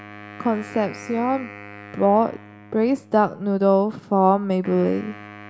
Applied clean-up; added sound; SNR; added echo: none; Wind instrument, woodwind instrument; 19 dB; none.